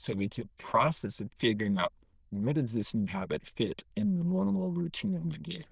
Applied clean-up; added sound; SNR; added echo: neural diffusion model UNIVERSE++.